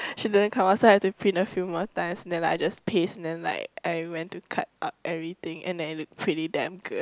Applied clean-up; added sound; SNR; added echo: none; none; none; none.